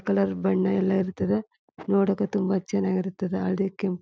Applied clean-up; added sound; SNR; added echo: none; none; none; none.